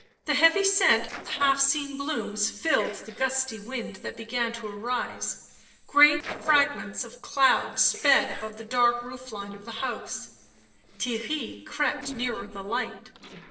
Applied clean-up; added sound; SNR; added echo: neural separator model SepFormer DNS4.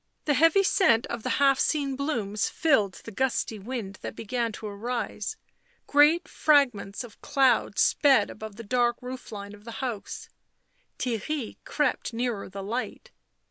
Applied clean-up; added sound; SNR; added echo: none; none; none; none.